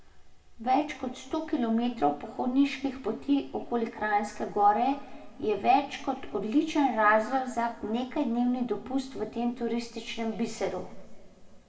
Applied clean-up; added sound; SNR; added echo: none; none; none; reverberation time 1.7 s.